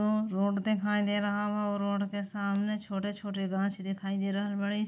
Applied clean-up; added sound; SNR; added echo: none; none; none; none.